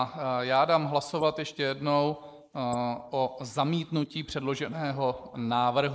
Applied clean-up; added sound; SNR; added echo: neural mask model Resemble Enhance denoiser.